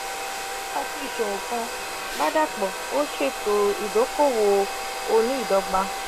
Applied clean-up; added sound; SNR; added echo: none; Domestic sounds, home sounds; 5 dB; none.